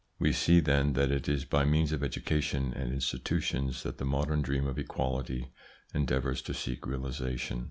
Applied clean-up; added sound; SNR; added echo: none; none; none; none.